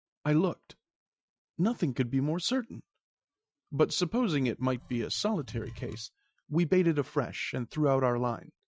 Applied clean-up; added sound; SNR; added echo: classical method Wiener filter.